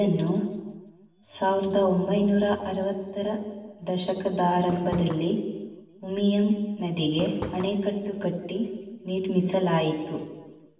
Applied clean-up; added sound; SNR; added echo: none; Fireworks; 13 dB; reverberation time 1.4 s.